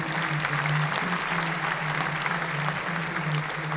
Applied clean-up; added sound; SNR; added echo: none; Applause / Crowd; -3 dB; reverberation time 0.9 s.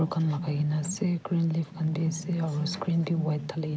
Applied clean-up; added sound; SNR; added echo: none; none; none; none.